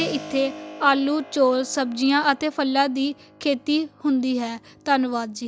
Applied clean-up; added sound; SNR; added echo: none; Keyboard (musical); 19 dB; none.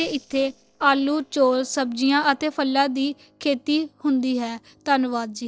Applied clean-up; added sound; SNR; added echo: neural separator model SepFormer DNS4.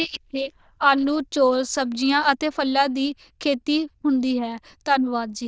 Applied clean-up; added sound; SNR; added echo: neural diffusion model UNIVERSE++.